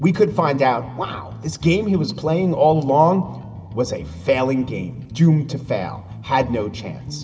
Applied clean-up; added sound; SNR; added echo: none; Bass guitar; 15 dB; reverberation time 2.6 s.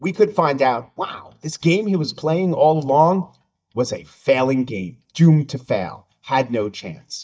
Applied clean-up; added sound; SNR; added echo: neural mask model DeepFilterNet 3.